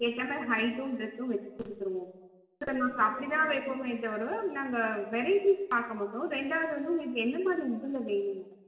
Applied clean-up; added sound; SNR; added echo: none; none; none; reverberation time 1.1 s.